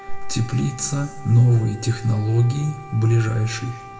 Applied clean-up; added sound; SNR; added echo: none; Wind instrument, woodwind instrument; 19 dB; reverberation time 1.2 s.